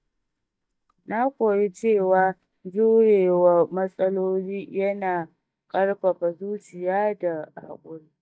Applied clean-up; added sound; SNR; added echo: neural mask model DeepFilterNet 3.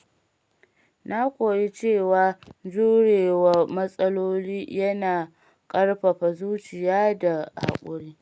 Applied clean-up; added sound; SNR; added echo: none; none; none; none.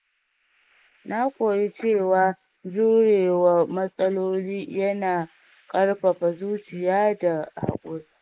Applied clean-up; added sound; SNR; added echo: neural mask model Resemble Enhance denoiser.